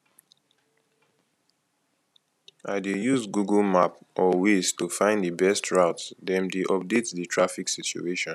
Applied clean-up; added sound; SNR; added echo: none; none; none; none.